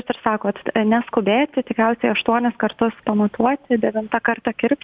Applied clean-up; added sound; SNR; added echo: none; none; none; none.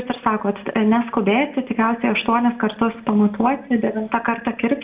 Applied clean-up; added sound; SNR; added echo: none; none; none; reverberation time 0.5 s.